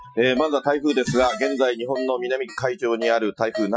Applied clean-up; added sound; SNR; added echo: classical method Wiener filter.